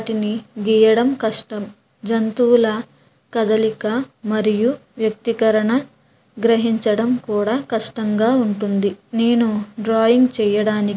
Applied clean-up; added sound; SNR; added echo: none; none; none; none.